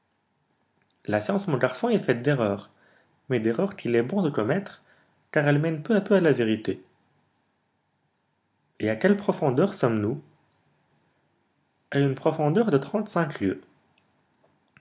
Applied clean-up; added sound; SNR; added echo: none; none; none; none.